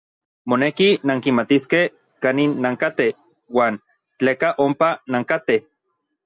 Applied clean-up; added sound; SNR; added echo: none; none; none; none.